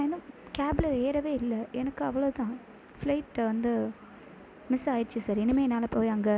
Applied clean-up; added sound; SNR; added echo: none; none; none; none.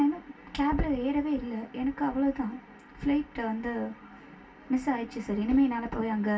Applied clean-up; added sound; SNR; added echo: none; none; none; reverberation time 0.2 s.